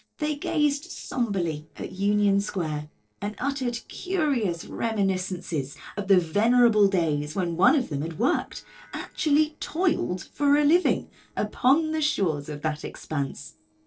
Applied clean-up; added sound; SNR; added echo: neural separator model SepFormer DNS4.